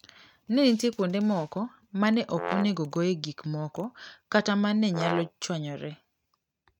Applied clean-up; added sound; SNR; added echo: neural mask model RNNoise.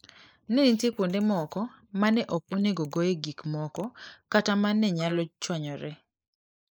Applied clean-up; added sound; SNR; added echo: neural mask model Resemble Enhance denoiser.